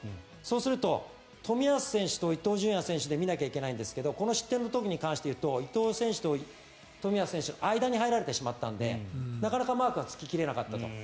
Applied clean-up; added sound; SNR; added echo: none; none; none; none.